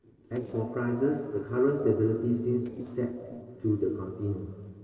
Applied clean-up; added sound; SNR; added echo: neural separator model SepFormer DNS4.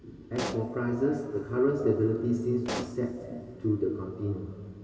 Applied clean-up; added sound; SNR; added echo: none; Explosion; 11 dB; reverberation time 2.7 s.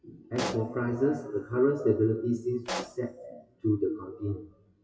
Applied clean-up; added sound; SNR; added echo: classical method WPE with log-MMSE.